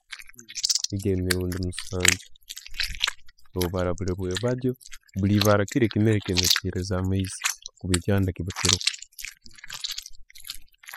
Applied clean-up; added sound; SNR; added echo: classical method spectral subtraction.